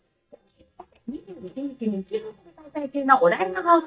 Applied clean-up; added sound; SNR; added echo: neural mask model DeepFilterNet 3.